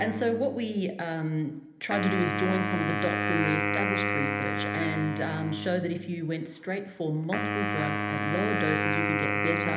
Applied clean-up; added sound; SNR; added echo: none; Wind instrument, woodwind instrument; 0 dB; reverberation time 0.8 s.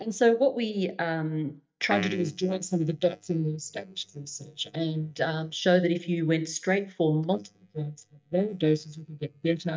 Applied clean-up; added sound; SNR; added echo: neural mask model DeepFilterNet 3.